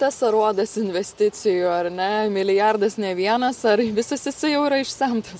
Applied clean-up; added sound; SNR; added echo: none; none; none; none.